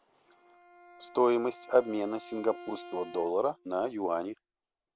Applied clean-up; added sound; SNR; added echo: none; Bowed string instrument; 19 dB; none.